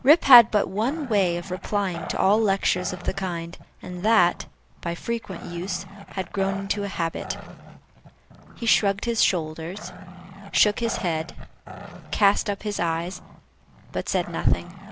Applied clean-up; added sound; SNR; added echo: none; Growling; 16 dB; none.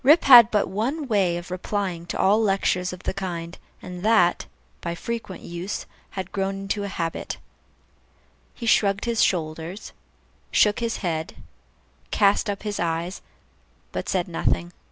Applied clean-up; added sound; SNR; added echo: none; none; none; none.